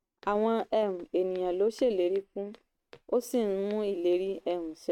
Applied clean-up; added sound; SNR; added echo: neural mask model RNNoise.